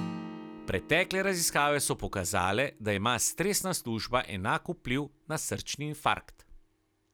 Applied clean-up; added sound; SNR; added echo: none; Acoustic guitar / Strum; 17 dB; none.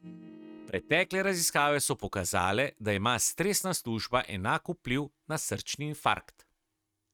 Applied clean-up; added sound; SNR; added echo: neural mask model RNNoise.